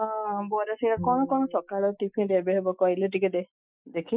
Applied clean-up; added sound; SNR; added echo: classical method Wiener filter.